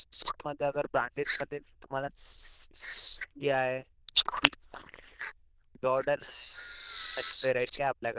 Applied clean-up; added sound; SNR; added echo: neural diffusion model UNIVERSE++.